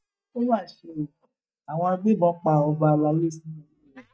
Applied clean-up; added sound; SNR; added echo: neural mask model DeepFilterNet 3.